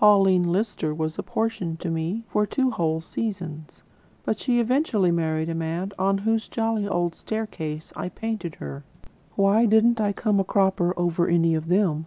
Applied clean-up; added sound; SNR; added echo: none; none; none; none.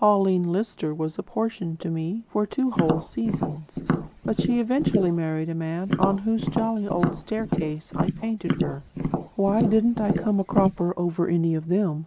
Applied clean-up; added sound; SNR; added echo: neural mask model Resemble Enhance denoiser.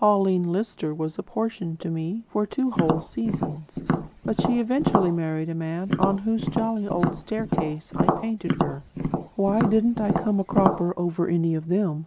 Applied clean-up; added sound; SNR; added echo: none; Tap; 2 dB; none.